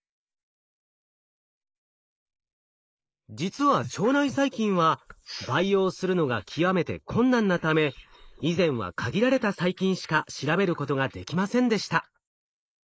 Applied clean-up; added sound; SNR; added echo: neural mask model Resemble Enhance denoiser.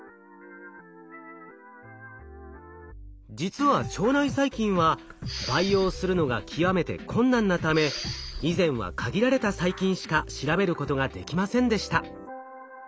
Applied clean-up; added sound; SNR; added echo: none; Respiratory sounds; 11 dB; none.